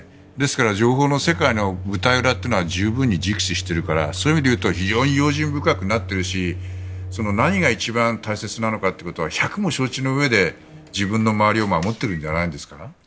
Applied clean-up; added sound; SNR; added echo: none; Microwave oven; 12 dB; none.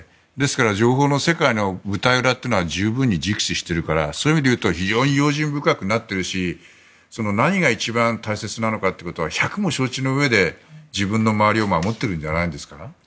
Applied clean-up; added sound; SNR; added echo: none; none; none; none.